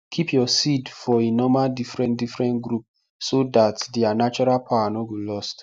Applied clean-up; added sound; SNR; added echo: neural mask model DeepFilterNet 3.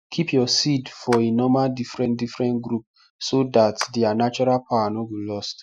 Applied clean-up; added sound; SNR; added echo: classical method Wiener filter.